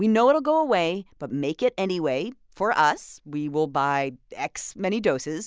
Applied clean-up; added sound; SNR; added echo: none; none; none; none.